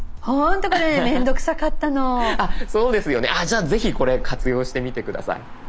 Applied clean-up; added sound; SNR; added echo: none; Motor vehicle (road); 2 dB; none.